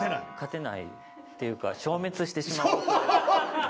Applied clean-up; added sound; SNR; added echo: none; Piano; 15 dB; none.